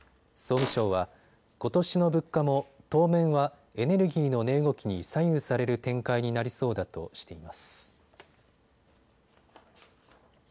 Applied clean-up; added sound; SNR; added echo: none; Fart; 8 dB; none.